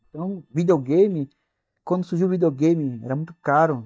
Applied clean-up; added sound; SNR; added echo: neural mask model DeepFilterNet 3.